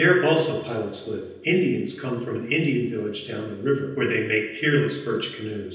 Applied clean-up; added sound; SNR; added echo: none; none; none; reverberation time 0.9 s.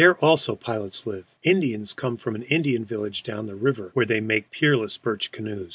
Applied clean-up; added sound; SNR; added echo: none; none; none; none.